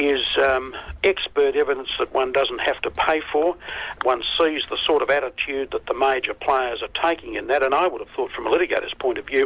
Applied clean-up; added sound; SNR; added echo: none; none; none; none.